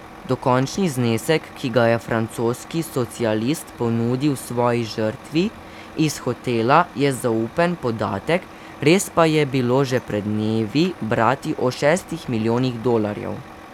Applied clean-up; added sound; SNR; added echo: none; Truck; 18 dB; none.